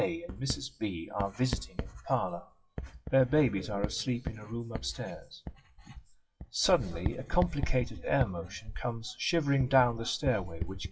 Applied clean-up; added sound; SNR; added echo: classical method WPE with log-MMSE.